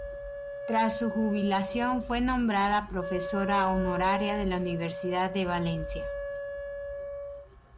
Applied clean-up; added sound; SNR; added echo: none; Wind instrument, woodwind instrument; 7 dB; none.